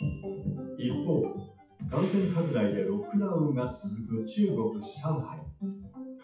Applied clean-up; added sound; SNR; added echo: classical method WPE with log-MMSE.